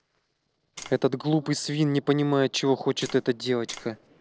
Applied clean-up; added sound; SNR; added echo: neural separator model SepFormer DNS4.